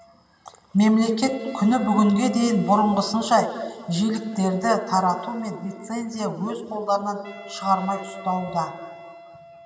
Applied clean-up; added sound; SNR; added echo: none; Wind instrument, woodwind instrument; 20 dB; reverberation time 2.0 s.